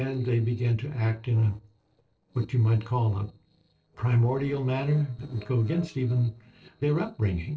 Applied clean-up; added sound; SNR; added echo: neural separator model SepFormer DNS4.